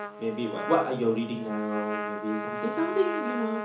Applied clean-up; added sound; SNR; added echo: none; Trumpet; 5 dB; reverberation time 0.7 s.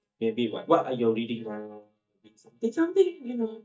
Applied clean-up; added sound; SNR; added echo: neural mask model DeepFilterNet 3.